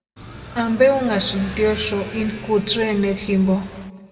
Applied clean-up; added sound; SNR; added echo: none; Motorcycle / Accelerating, revving, vroom; 14 dB; reverberation time 1.7 s.